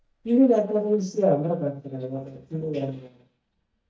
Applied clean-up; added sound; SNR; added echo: neural mask model DeepFilterNet 3.